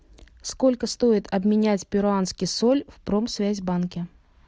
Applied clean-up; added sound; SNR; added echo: none; none; none; none.